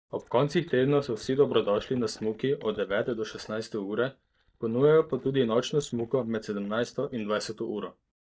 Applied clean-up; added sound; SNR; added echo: neural mask model DeepFilterNet 3.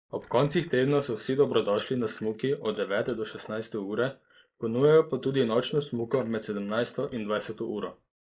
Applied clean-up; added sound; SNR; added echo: neural mask model Resemble Enhance denoiser.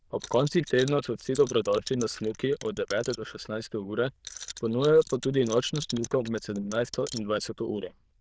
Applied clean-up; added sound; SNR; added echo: neural diffusion model UNIVERSE++.